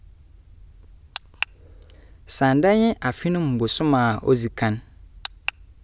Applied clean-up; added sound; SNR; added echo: none; none; none; none.